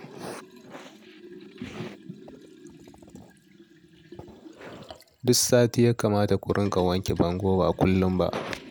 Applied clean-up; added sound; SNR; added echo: none; Liquid; 20 dB; none.